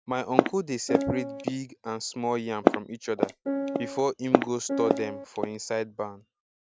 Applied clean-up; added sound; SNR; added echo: none; Walk, footsteps + Piano; -3 dB; none.